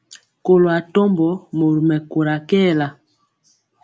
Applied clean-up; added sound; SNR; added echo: none; none; none; none.